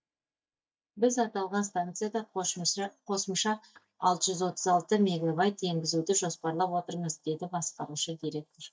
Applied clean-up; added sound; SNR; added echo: neural mask model DeepFilterNet 3.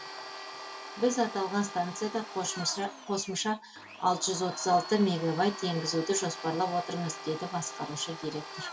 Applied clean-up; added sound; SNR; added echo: none; Domestic sounds, home sounds; 11 dB; reverberation time 0.1 s.